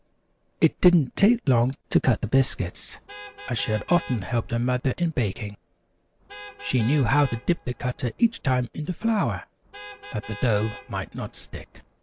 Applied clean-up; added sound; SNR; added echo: none; Vehicle horn, car horn, honking; 18 dB; none.